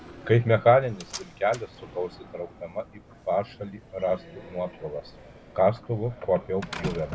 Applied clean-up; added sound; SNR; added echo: none; Slam; 15 dB; none.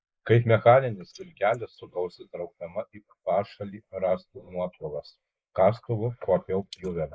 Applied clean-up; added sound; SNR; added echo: neural mask model Resemble Enhance denoiser.